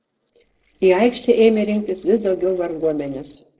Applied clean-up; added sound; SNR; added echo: neural separator model SepFormer DNS4.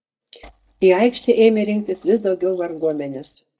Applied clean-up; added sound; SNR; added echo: neural mask model DeepFilterNet 3.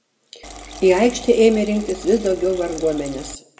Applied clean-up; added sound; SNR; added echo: none; Liquid; 16 dB; reverberation time 0.6 s.